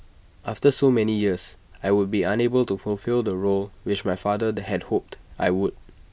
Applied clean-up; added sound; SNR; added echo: none; none; none; none.